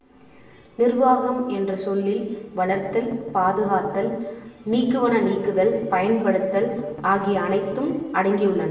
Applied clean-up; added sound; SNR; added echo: none; Strum; 17 dB; reverberation time 1.0 s.